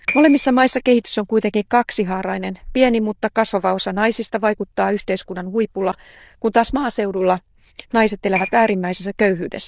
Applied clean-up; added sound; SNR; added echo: neural diffusion model UNIVERSE++.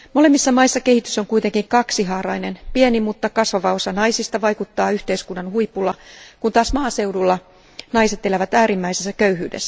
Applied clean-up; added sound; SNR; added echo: none; none; none; none.